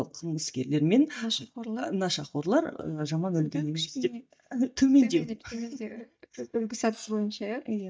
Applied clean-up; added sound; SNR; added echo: neural mask model DeepFilterNet 3.